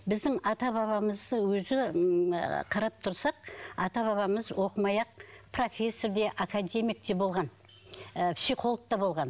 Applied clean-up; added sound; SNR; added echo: none; none; none; none.